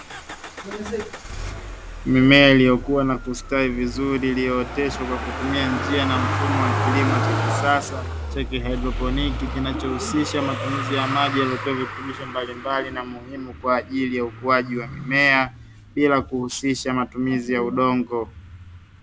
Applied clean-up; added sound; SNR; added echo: none; Motor vehicle (road); 6 dB; none.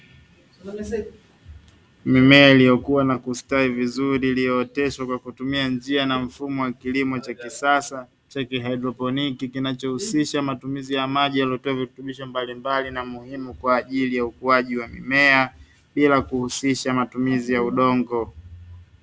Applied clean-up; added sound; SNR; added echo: none; none; none; none.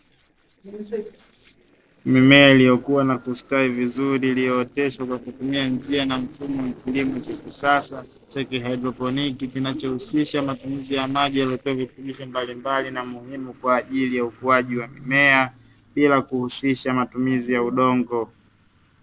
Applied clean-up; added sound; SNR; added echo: neural separator model SepFormer DNS4.